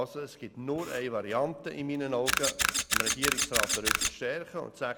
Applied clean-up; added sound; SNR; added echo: none; Camera; -3 dB; none.